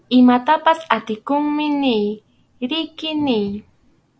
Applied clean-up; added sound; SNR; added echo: none; none; none; none.